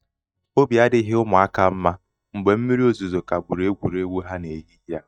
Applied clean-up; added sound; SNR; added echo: neural mask model DeepFilterNet 3.